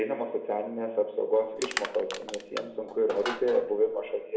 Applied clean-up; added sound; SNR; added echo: none; Crushing; 10 dB; reverberation time 0.8 s.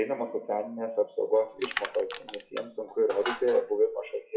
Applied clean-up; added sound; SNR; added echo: classical method WPE with log-MMSE.